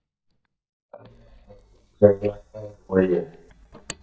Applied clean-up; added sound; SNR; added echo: neural mask model DeepFilterNet 3.